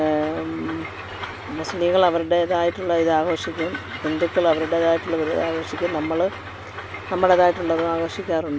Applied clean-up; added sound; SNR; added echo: none; Train; 12 dB; none.